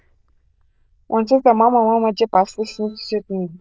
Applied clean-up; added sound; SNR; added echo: neural diffusion model UNIVERSE++.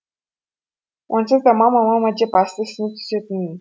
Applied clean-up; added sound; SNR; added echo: none; none; none; none.